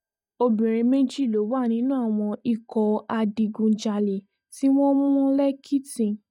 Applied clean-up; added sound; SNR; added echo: neural mask model DeepFilterNet 3.